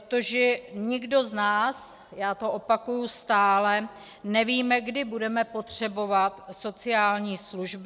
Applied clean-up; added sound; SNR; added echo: none; none; none; none.